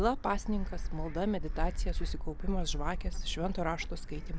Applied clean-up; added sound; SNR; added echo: none; Gull, seagull; -2 dB; none.